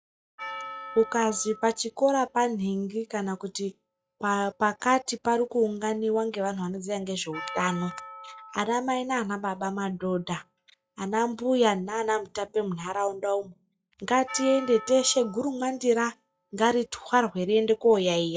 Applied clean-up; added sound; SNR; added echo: classical method log-MMSE.